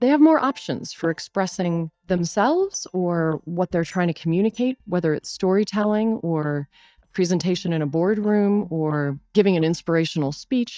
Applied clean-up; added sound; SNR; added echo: neural mask model DeepFilterNet 3.